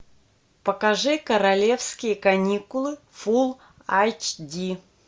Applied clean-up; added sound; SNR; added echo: none; none; none; none.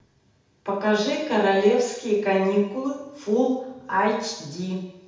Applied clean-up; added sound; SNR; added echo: none; none; none; reverberation time 0.8 s.